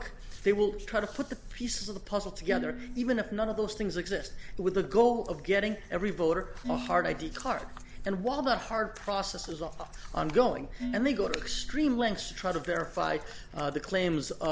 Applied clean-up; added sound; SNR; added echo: none; Dishes, pots, and pans; 16 dB; none.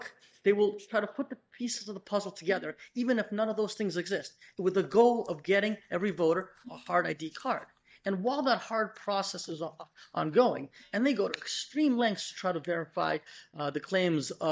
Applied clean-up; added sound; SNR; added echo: neural mask model DeepFilterNet 3.